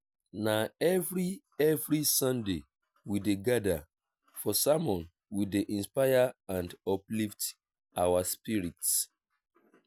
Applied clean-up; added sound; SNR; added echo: none; none; none; none.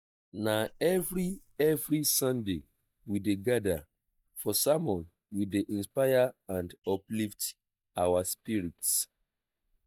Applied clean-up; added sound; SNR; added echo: neural mask model DeepFilterNet 3.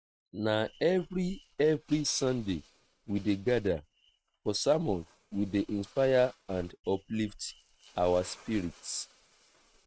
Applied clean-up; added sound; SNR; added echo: neural mask model RNNoise.